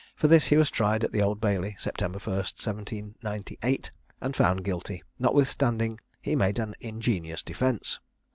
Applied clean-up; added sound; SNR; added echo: none; none; none; none.